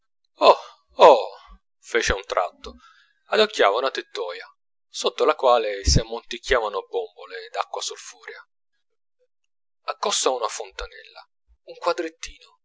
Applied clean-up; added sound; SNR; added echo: none; none; none; none.